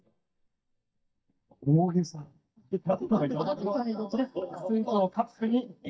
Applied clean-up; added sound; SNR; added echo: neural mask model DeepFilterNet 3.